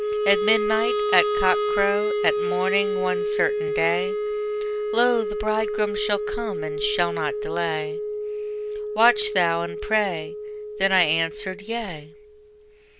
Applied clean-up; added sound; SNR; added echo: none; Wind instrument, woodwind instrument; 1 dB; none.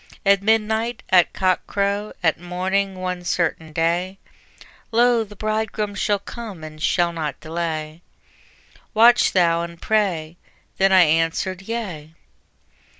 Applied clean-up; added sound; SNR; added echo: none; none; none; none.